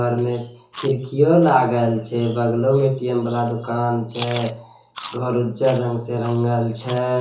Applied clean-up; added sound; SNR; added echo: none; Chewing, mastication; 17 dB; reverberation time 0.6 s.